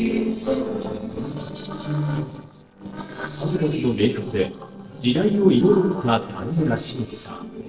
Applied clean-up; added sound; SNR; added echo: neural separator model SepFormer DNS4.